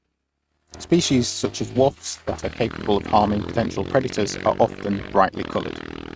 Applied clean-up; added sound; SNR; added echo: neural mask model RNNoise.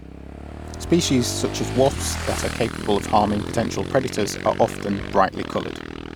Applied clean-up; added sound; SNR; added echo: none; Motorcycle / Engine; 7 dB; none.